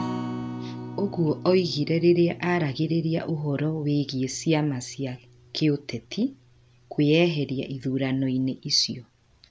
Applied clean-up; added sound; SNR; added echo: none; Acoustic guitar; 14 dB; none.